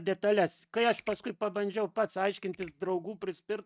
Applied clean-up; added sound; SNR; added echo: neural mask model RNNoise.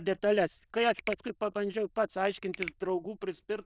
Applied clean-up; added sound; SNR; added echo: neural diffusion model UNIVERSE++.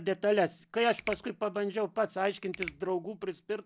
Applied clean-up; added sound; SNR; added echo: none; Finger snapping; 15 dB; none.